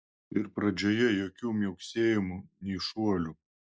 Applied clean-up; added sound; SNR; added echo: none; none; none; none.